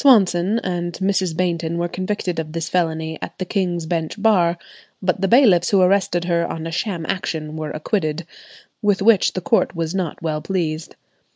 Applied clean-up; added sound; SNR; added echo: none; none; none; none.